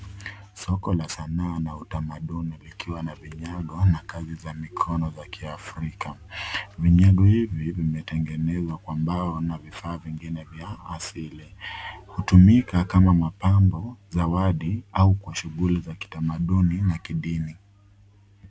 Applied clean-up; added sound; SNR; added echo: none; none; none; none.